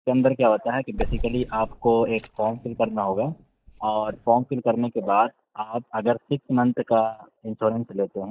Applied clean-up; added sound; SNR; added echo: neural mask model DeepFilterNet 3.